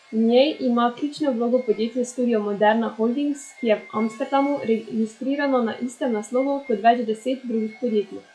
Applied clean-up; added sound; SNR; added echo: classical method log-MMSE.